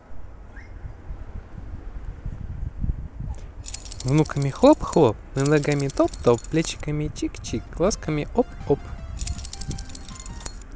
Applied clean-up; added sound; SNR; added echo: none; Keys jangling + Drum kit; 16 dB; none.